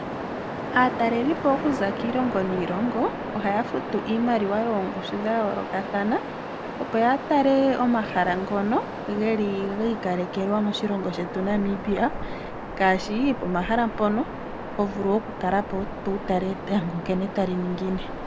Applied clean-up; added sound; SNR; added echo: none; Waves, surf; 7 dB; none.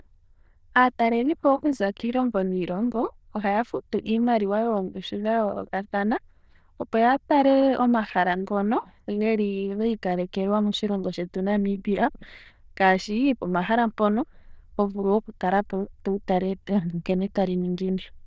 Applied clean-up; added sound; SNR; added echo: neural diffusion model UNIVERSE++.